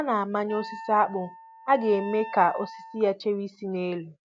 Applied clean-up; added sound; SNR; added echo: none; Wind instrument, woodwind instrument; 14 dB; none.